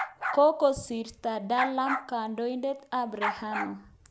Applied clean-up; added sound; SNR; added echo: none; Bark; 7 dB; none.